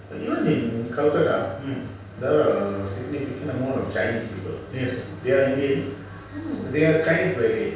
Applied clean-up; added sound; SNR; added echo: none; none; none; reverberation time 0.5 s.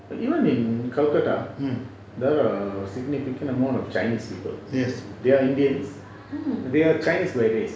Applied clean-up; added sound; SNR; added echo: none; none; none; none.